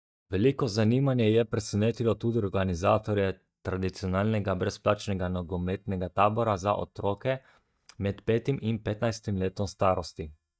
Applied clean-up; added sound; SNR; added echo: neural mask model DeepFilterNet 3.